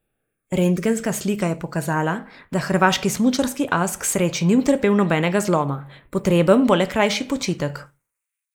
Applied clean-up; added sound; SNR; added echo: neural mask model Resemble Enhance denoiser.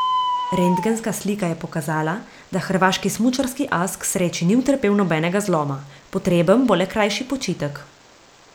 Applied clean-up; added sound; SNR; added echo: none; Bird; 11 dB; none.